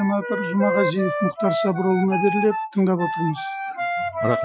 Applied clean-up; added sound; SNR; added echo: classical method Wiener filter.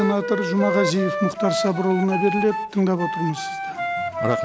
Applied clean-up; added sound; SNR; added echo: none; Wind instrument, woodwind instrument; 3 dB; none.